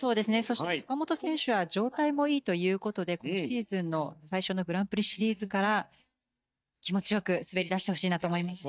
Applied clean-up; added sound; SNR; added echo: neural mask model DeepFilterNet 3.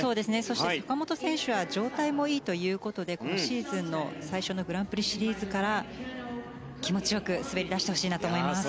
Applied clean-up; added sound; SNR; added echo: none; Piano; 19 dB; none.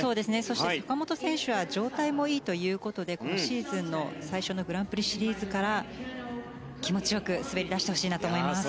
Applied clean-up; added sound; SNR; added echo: none; none; none; none.